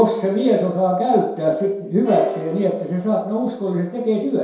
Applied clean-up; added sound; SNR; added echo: neural separator model SepFormer DNS4.